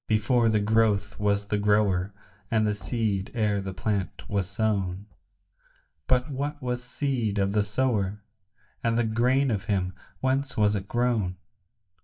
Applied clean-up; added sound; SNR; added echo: neural mask model DeepFilterNet 3.